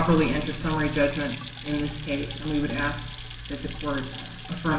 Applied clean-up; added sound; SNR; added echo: none; Sink (filling or washing) / Water tap, faucet / Splash, splatter; 8 dB; reverberation time 0.9 s.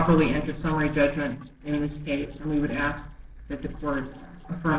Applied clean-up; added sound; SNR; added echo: neural separator model SepFormer DNS4.